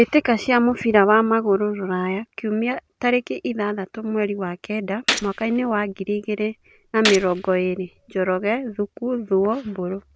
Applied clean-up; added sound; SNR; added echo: none; Gunshot, gunfire; 9 dB; none.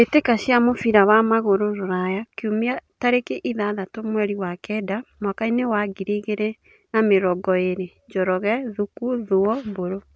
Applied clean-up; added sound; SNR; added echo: none; none; none; none.